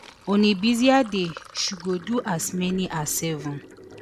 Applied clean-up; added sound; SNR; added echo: none; Sink (filling or washing); 19 dB; none.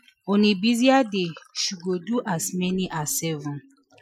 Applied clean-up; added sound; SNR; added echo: classical method Wiener filter.